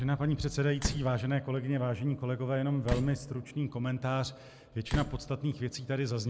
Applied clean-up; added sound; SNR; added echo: none; Slam; 4 dB; none.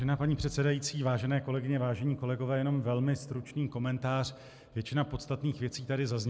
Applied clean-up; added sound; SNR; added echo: none; none; none; none.